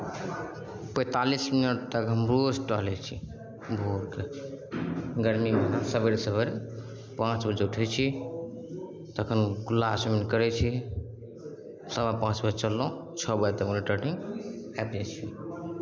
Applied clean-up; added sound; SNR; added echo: none; none; none; none.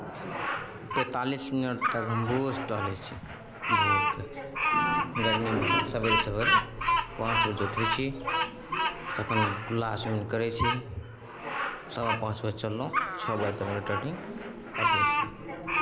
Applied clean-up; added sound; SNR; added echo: none; Bird vocalization, bird call, bird song; -2 dB; none.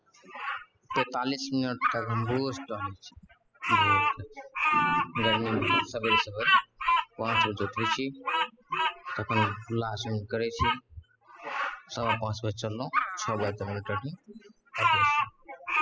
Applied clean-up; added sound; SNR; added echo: classical method spectral subtraction.